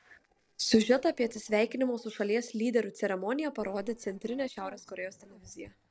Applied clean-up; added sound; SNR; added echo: neural separator model SepFormer DNS4.